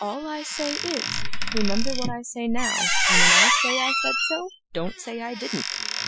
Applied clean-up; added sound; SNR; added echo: classical method Wiener filter.